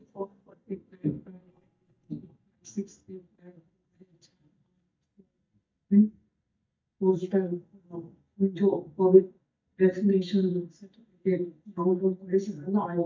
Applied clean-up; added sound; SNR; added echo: neural mask model DeepFilterNet 3.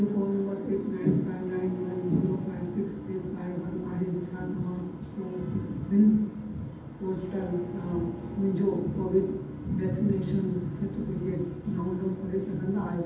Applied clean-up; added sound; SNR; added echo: none; Bowed string instrument; 17 dB; reverberation time 0.8 s.